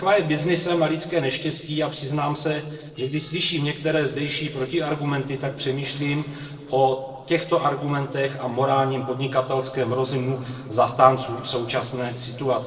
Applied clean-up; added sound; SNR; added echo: neural separator model SepFormer DNS4.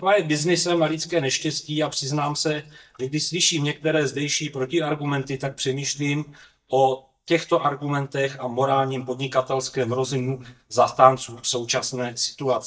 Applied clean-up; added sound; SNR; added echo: neural mask model DeepFilterNet 3.